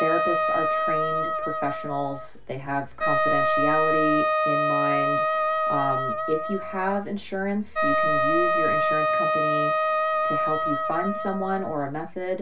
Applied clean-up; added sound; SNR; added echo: none; Wind instrument, woodwind instrument; -5 dB; reverberation time 0.2 s.